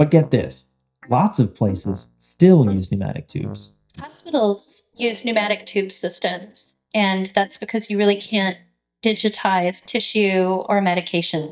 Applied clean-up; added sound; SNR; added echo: neural mask model DeepFilterNet 3.